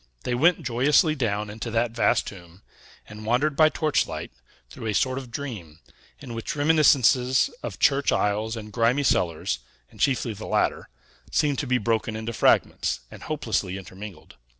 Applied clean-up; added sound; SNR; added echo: none; none; none; none.